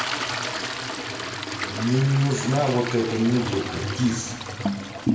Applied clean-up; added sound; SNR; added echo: none; Toilet flush; 4 dB; reverberation time 0.9 s.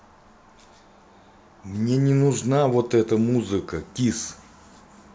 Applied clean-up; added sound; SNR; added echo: none; none; none; none.